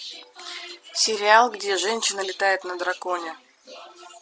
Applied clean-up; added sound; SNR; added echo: none; none; none; none.